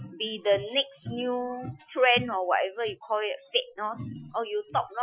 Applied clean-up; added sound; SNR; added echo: classical method Wiener filter.